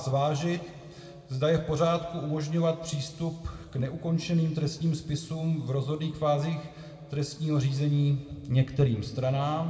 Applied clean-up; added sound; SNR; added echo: none; none; none; reverberation time 1.7 s.